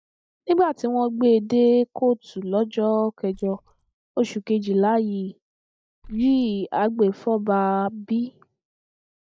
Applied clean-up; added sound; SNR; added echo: neural mask model DeepFilterNet 3.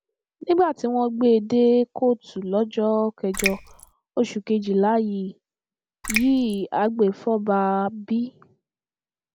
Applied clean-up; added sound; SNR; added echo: none; Raindrop; 6 dB; none.